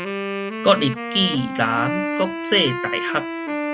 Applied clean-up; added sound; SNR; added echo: none; Wind instrument, woodwind instrument; 4 dB; none.